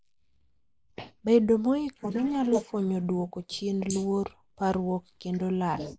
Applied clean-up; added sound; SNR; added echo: neural mask model Resemble Enhance denoiser.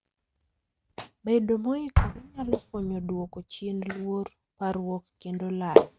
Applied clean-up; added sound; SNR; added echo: neural mask model RNNoise.